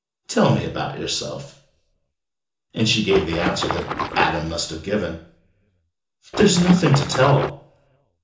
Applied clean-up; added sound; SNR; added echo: none; Water / Splash, splatter; 4 dB; reverberation time 0.7 s.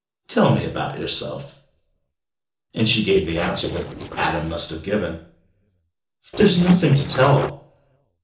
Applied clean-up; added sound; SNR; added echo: neural separator model SepFormer DNS4.